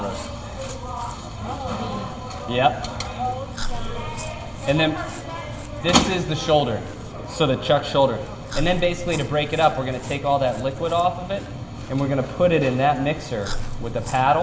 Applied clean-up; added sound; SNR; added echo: none; Chewing, mastication; 12 dB; reverberation time 2.9 s.